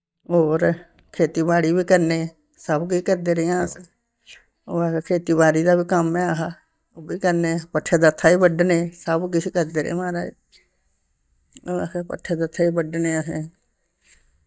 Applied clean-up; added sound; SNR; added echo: neural mask model DeepFilterNet 3.